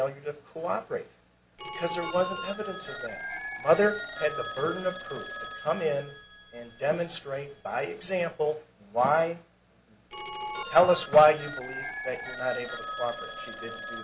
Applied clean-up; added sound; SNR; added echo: none; Telephone; 10 dB; none.